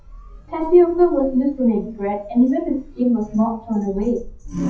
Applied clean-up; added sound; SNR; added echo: classical method WPE with log-MMSE.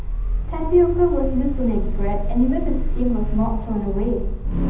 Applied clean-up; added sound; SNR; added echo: none; Sliding door; -1 dB; reverberation time 0.8 s.